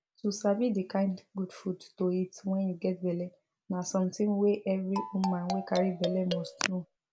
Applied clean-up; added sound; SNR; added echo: none; Marimba, xylophone; 6 dB; none.